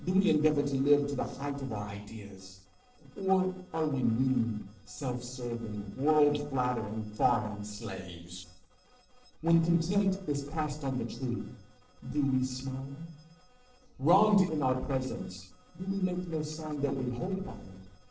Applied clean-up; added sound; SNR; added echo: neural separator model SepFormer DNS4.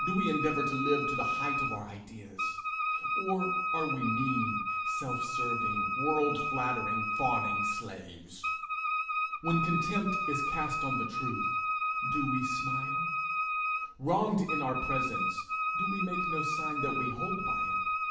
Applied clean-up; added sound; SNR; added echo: none; Wind instrument, woodwind instrument; -3 dB; reverberation time 0.6 s.